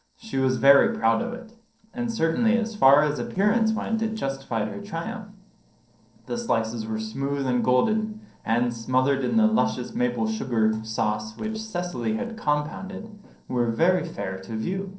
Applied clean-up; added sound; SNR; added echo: neural separator model SepFormer DNS4.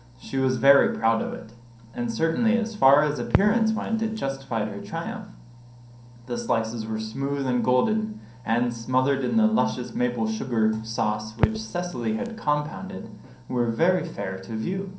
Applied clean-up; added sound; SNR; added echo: none; Crackle; 7 dB; reverberation time 0.6 s.